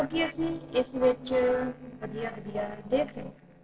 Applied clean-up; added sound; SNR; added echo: neural separator model SepFormer DNS4.